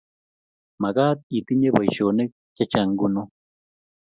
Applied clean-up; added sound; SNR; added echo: none; none; none; none.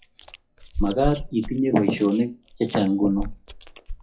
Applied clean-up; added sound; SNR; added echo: classical method WPE with log-MMSE.